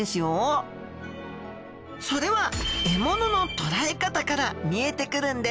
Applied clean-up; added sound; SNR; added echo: none; none; none; none.